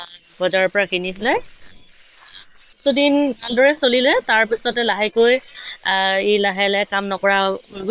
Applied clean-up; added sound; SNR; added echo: neural separator model SepFormer WHAM!.